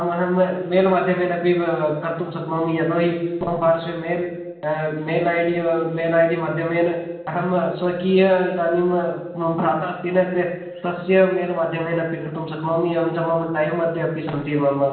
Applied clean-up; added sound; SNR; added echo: none; none; none; reverberation time 1.0 s.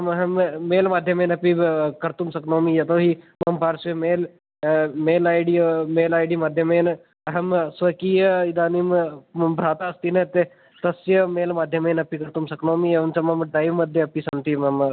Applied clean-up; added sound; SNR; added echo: none; none; none; none.